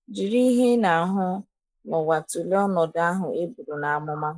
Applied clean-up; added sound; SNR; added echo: neural mask model Resemble Enhance denoiser.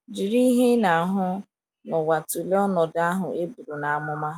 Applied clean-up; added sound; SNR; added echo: none; none; none; none.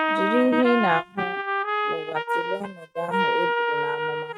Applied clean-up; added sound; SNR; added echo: neural mask model RNNoise.